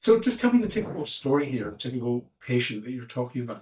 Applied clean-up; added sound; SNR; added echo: neural mask model DeepFilterNet 3.